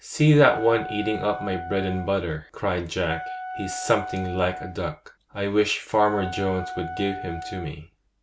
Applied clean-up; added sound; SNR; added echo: none; Wind instrument, woodwind instrument; 11 dB; none.